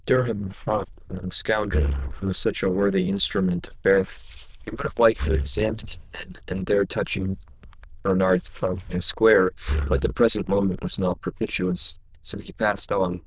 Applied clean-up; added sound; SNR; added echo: neural diffusion model UNIVERSE++.